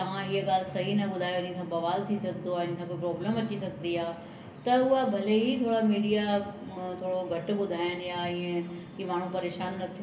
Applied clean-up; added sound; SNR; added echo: none; none; none; reverberation time 0.3 s.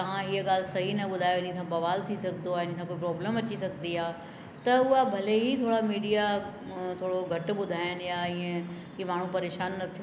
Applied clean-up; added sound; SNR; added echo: none; none; none; none.